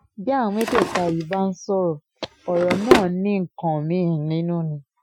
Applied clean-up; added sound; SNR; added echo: classical method Wiener filter.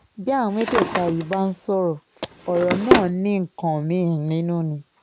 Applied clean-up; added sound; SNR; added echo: none; Drawer open or close; 4 dB; none.